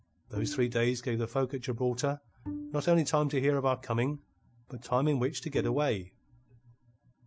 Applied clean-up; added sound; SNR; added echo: none; Bowed string instrument; 13 dB; none.